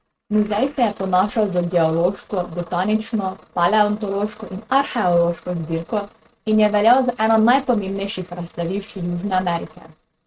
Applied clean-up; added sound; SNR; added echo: neural mask model RNNoise.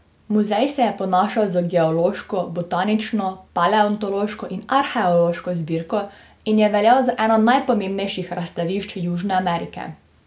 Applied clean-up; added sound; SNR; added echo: none; none; none; none.